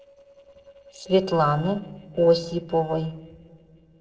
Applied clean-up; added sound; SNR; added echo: neural separator model SepFormer DNS4.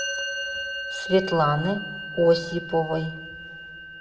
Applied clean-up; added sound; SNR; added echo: none; Musical instrument; 8 dB; reverberation time 1.3 s.